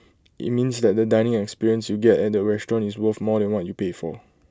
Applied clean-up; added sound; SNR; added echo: none; none; none; none.